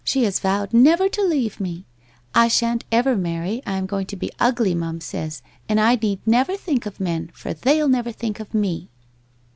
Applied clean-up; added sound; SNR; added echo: none; none; none; none.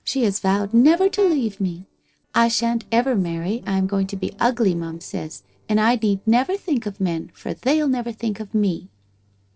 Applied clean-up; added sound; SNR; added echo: neural separator model SepFormer DNS4.